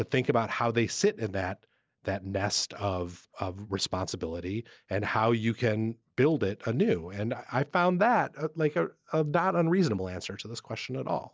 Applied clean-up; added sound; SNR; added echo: none; none; none; none.